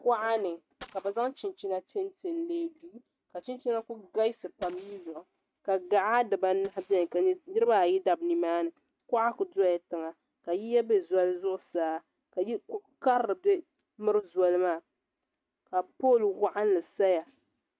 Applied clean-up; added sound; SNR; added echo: neural mask model RNNoise.